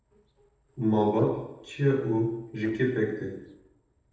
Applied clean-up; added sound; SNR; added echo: neural separator model SepFormer DNS4.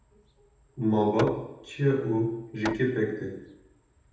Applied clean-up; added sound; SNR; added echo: none; Hammer; 15 dB; reverberation time 0.9 s.